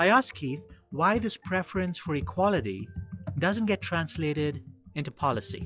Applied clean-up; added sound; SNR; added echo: classical method log-MMSE.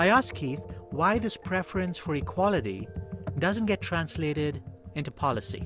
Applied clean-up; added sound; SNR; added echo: none; Computer keyboard; 11 dB; none.